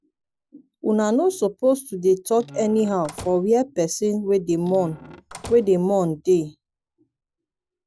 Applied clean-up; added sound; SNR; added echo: none; Squeak / Slam / Wood; 19 dB; none.